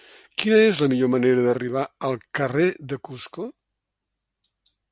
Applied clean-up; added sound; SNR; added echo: none; none; none; none.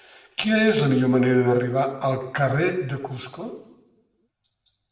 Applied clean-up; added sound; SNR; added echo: none; none; none; reverberation time 0.7 s.